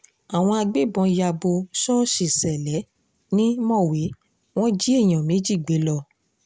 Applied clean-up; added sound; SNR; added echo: none; none; none; none.